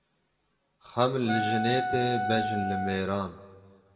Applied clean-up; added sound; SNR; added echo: none; Wind instrument, woodwind instrument; 1 dB; reverberation time 1.1 s.